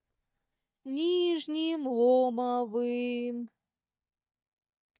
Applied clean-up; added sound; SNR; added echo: neural mask model DeepFilterNet 3.